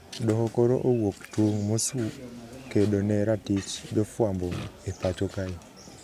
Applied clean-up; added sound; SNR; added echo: none; Fart; 14 dB; none.